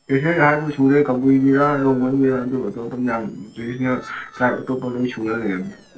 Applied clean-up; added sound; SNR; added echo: neural separator model SepFormer DNS4.